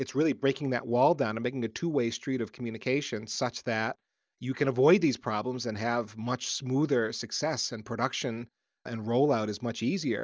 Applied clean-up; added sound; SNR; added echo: none; none; none; none.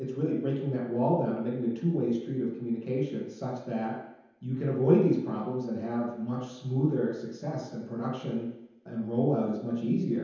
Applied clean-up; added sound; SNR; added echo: none; none; none; reverberation time 0.9 s.